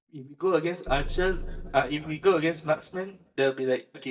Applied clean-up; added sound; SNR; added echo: neural mask model DeepFilterNet 3.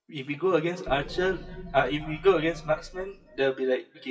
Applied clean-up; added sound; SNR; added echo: classical method WPE with log-MMSE.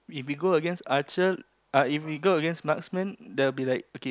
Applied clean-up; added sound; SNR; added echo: none; none; none; none.